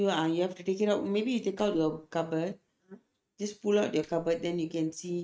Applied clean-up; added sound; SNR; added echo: neural mask model RNNoise.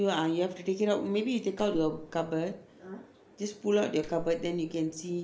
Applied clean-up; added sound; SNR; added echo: none; Clapping; 16 dB; none.